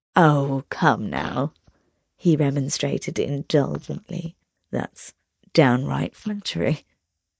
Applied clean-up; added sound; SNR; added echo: neural mask model DeepFilterNet 3.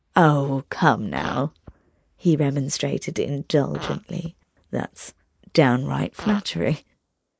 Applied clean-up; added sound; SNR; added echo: neural mask model Resemble Enhance denoiser.